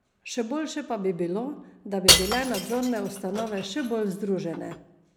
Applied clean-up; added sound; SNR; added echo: none; Shatter / Crushing; -2 dB; none.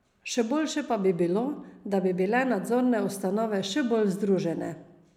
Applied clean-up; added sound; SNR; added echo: none; none; none; none.